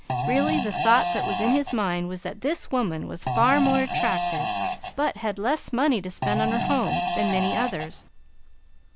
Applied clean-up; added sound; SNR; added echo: none; Fart; 1 dB; none.